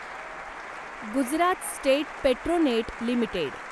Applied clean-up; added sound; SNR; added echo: none; Applause; 11 dB; none.